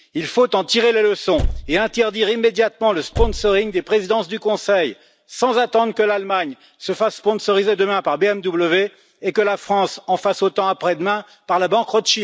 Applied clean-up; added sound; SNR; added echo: none; Slam / Car; 7 dB; none.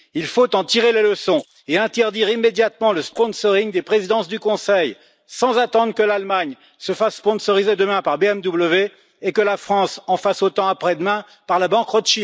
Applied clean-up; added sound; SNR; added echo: neural mask model Resemble Enhance denoiser.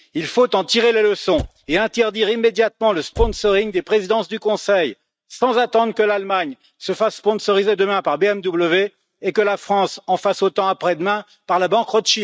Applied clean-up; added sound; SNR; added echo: neural mask model RNNoise.